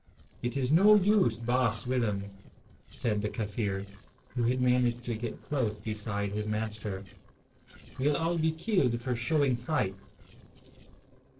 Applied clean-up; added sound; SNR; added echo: neural separator model SepFormer DNS4.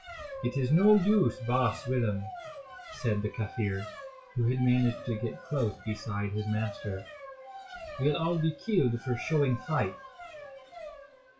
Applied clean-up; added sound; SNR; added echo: classical method WPE with log-MMSE.